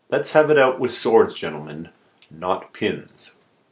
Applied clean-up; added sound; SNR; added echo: none; none; none; none.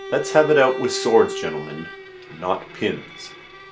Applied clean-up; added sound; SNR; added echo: none; Bowed string instrument; 10 dB; none.